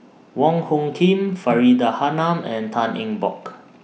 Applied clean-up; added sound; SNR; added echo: none; Snare drum; 19 dB; none.